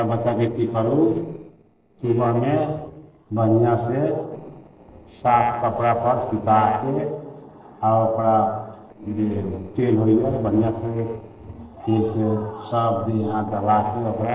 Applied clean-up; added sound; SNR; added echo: neural separator model SepFormer DNS4.